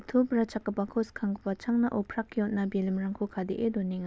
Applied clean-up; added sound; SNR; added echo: none; none; none; none.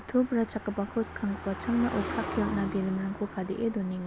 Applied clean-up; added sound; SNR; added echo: none; Car passing by; 9 dB; none.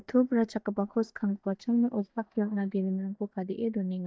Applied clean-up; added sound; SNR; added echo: neural mask model DeepFilterNet 3.